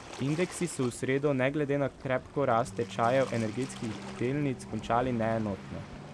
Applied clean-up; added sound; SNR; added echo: none; Waves, surf; 13 dB; none.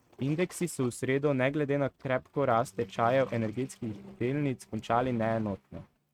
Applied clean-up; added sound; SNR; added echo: neural mask model RNNoise.